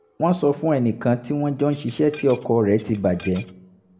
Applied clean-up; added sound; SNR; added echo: none; Dishes, pots, and pans / Glass; 16 dB; reverberation time 0.6 s.